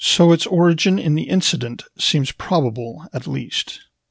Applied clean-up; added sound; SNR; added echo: none; none; none; none.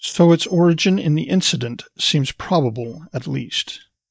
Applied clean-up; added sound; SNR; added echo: neural mask model DeepFilterNet 3.